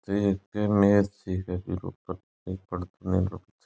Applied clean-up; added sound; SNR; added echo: none; none; none; none.